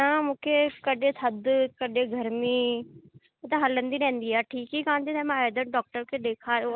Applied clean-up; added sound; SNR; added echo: none; none; none; none.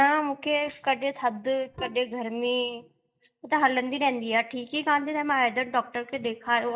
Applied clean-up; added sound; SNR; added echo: neural mask model DeepFilterNet 3.